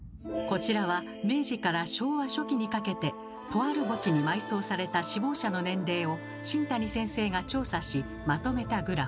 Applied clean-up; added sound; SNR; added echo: none; none; none; none.